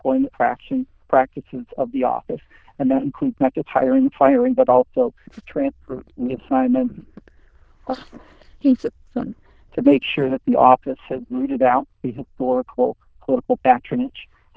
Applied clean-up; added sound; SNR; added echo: neural diffusion model UNIVERSE++.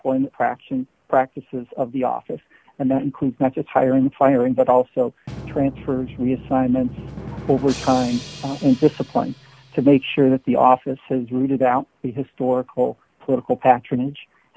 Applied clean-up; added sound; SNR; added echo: none; Drum; 19 dB; none.